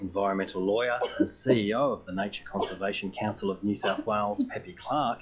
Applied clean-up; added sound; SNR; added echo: classical method log-MMSE.